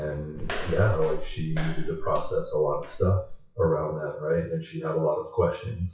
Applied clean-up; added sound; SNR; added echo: classical method WPE with log-MMSE.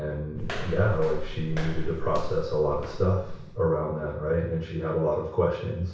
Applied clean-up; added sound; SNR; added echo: none; Walk, footsteps; 4 dB; reverberation time 0.6 s.